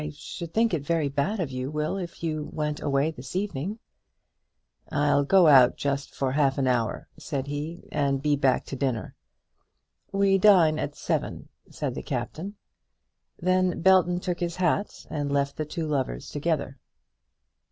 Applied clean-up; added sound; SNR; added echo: none; none; none; none.